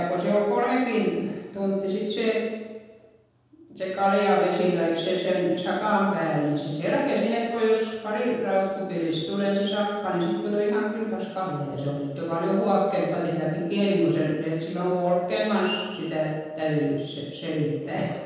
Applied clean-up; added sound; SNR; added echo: none; none; none; reverberation time 1.2 s.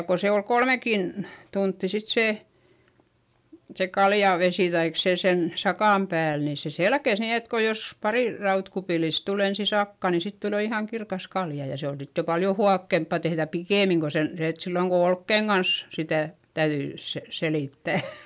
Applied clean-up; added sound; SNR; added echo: none; none; none; none.